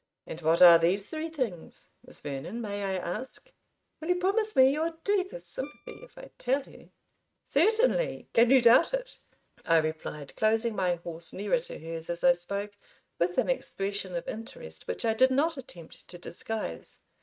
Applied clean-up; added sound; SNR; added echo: neural mask model RNNoise.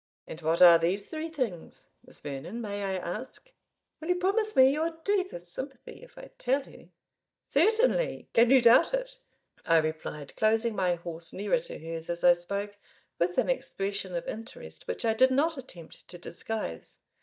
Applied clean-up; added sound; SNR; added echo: neural mask model DeepFilterNet 3.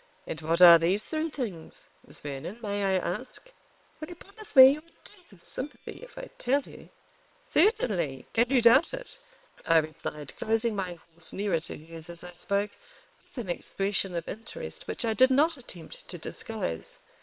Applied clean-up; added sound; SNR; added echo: neural separator model SepFormer WHAM!.